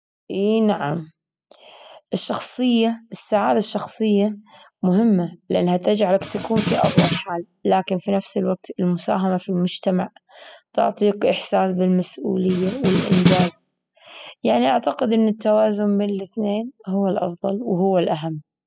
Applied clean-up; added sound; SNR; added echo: classical method spectral subtraction.